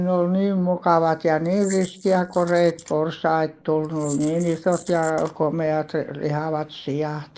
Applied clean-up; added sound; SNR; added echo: neural mask model Resemble Enhance denoiser.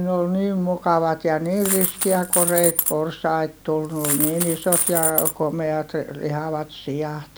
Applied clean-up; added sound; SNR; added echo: none; Coin (dropping); 3 dB; none.